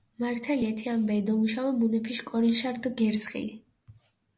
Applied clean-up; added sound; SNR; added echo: none; none; none; none.